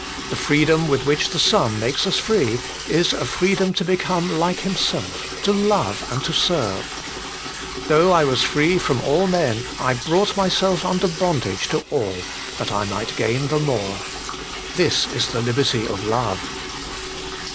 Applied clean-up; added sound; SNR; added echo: none; Liquid; 9 dB; none.